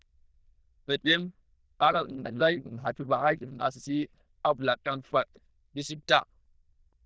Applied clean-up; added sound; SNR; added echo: neural diffusion model UNIVERSE++.